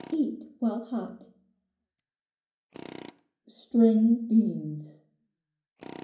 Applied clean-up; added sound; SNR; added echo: none; Tools; 20 dB; reverberation time 0.6 s.